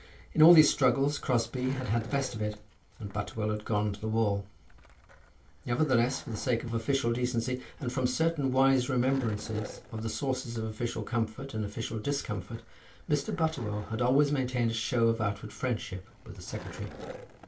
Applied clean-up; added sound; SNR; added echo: none; Skateboard; 20 dB; reverberation time 0.2 s.